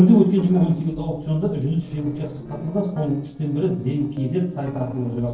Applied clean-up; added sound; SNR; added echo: neural separator model SepFormer DNS4.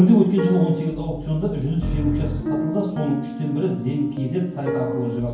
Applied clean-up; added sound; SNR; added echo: none; Piano; 7 dB; reverberation time 0.9 s.